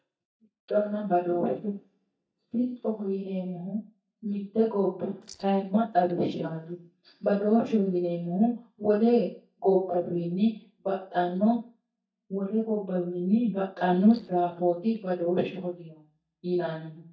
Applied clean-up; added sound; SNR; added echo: neural mask model DeepFilterNet 3.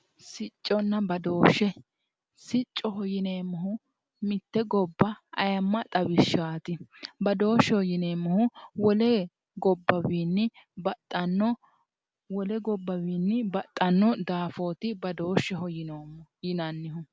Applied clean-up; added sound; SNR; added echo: none; none; none; none.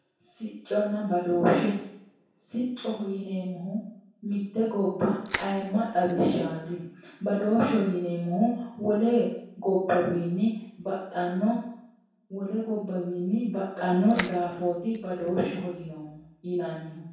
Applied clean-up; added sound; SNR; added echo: none; Crushing; 11 dB; reverberation time 0.7 s.